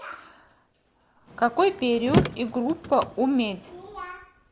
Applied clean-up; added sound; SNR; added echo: none; Car; 4 dB; none.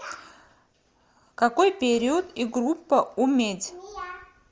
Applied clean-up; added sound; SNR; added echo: none; none; none; none.